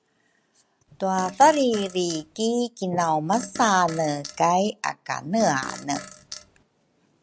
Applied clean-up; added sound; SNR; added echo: none; Fart; 16 dB; none.